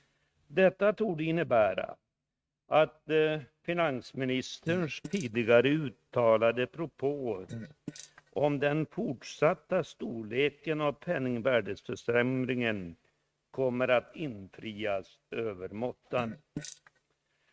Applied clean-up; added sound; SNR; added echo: neural mask model RNNoise.